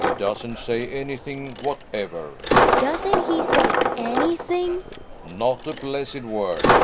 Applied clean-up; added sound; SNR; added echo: none; Coin (dropping); -3 dB; none.